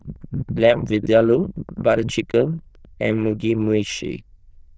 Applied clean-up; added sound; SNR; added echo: neural diffusion model UNIVERSE++.